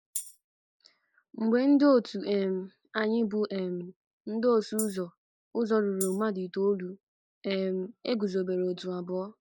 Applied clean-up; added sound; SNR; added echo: neural mask model Resemble Enhance denoiser.